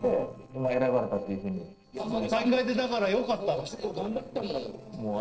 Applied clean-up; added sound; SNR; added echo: neural separator model SepFormer DNS4.